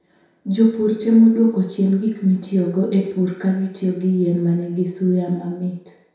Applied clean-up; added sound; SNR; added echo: none; none; none; reverberation time 0.7 s.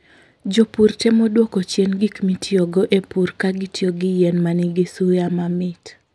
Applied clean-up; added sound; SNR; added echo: none; none; none; none.